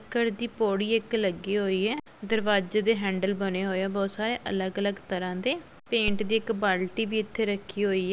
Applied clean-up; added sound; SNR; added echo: none; none; none; none.